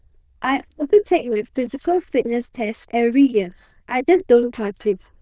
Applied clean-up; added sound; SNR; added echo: neural diffusion model UNIVERSE++.